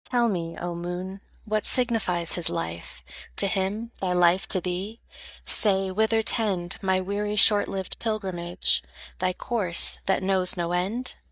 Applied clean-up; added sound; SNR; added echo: neural mask model DeepFilterNet 3.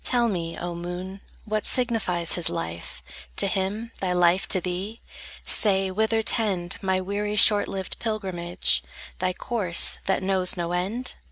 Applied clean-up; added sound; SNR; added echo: none; none; none; none.